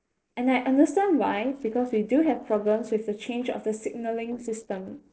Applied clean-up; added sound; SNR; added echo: neural separator model SepFormer DNS4.